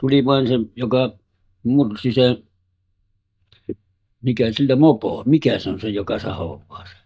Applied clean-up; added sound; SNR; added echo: neural mask model DeepFilterNet 3.